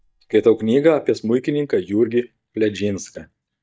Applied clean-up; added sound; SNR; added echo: neural mask model DeepFilterNet 3.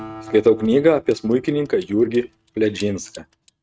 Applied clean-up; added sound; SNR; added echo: neural mask model RNNoise.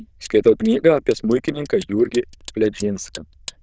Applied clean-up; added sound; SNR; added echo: neural diffusion model UNIVERSE++.